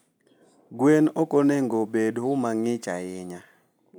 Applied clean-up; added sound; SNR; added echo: none; none; none; none.